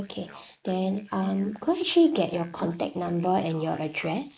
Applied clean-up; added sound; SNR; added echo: neural mask model Resemble Enhance denoiser.